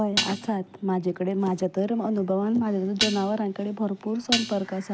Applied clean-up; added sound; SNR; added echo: none; Dishes, pots, and pans; 4 dB; none.